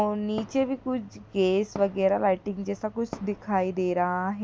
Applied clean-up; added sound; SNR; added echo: none; Fireworks; 19 dB; none.